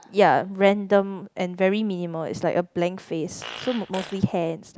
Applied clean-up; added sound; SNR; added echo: none; Fart; 16 dB; none.